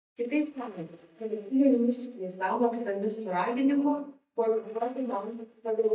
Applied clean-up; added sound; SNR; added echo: neural mask model DeepFilterNet 3.